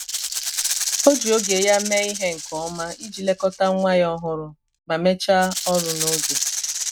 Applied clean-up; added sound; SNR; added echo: none; Rattle (instrument); 5 dB; none.